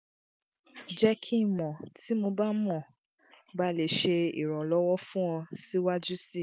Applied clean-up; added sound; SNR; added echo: none; none; none; none.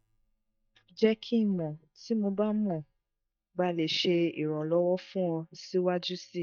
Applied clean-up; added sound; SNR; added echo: neural mask model DeepFilterNet 3.